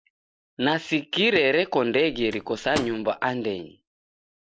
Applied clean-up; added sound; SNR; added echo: none; Microwave oven; 15 dB; none.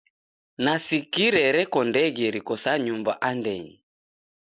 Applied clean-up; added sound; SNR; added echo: none; none; none; none.